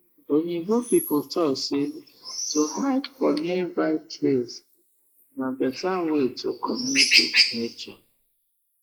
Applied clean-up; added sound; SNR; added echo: neural mask model Resemble Enhance denoiser.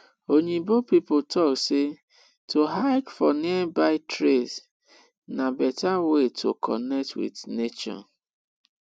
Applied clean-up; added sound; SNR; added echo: none; none; none; none.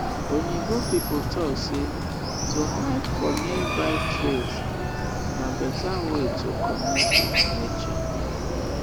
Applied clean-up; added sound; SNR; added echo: none; Chicken, rooster; -4 dB; none.